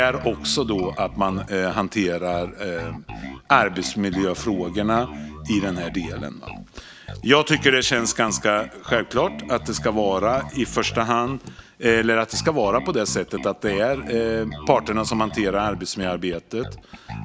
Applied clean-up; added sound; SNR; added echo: none; Bass guitar; 13 dB; none.